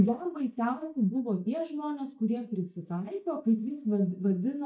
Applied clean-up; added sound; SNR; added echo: neural mask model DeepFilterNet 3.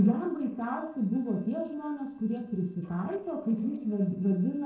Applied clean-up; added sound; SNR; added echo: neural separator model SepFormer DNS4.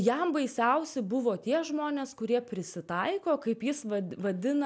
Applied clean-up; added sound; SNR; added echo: none; none; none; none.